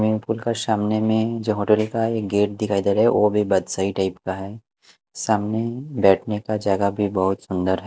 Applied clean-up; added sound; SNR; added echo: none; none; none; none.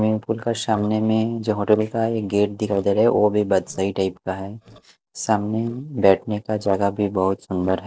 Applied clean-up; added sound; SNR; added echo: neural separator model SepFormer DNS4.